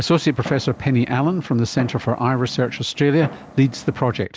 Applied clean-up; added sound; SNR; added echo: none; Fireworks; 17 dB; none.